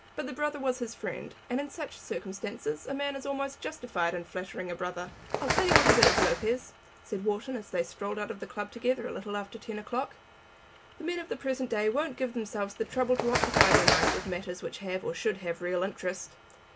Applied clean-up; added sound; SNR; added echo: none; Bird; -5 dB; none.